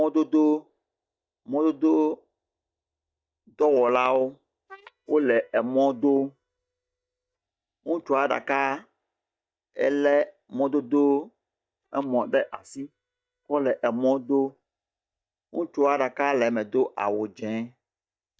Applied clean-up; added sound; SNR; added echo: neural mask model DeepFilterNet 3.